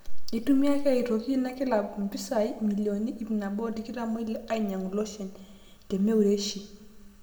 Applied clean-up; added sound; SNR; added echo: none; none; none; reverberation time 0.7 s.